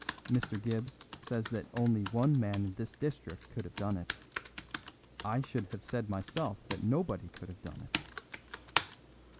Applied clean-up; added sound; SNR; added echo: none; Computer keyboard; 7 dB; none.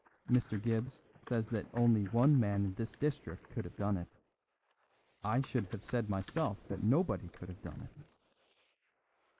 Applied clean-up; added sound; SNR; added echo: neural mask model Resemble Enhance denoiser.